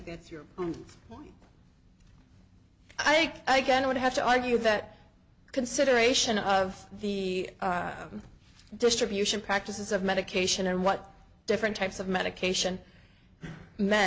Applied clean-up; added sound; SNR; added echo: none; none; none; none.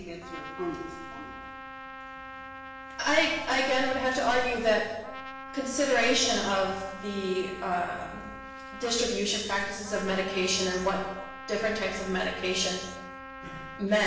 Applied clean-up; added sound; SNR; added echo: none; Trumpet; 13 dB; reverberation time 0.9 s.